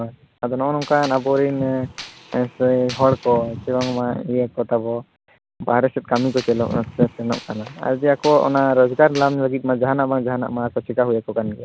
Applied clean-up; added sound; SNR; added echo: none; Gunshot, gunfire; 19 dB; none.